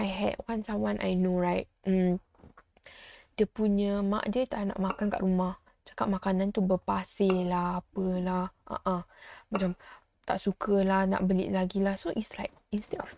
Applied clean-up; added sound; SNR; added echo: neural mask model RNNoise.